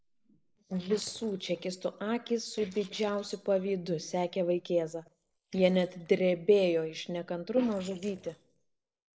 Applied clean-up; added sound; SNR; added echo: neural mask model Resemble Enhance denoiser.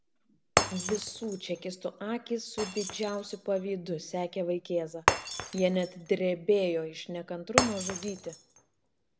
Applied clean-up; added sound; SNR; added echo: none; Shatter; 3 dB; none.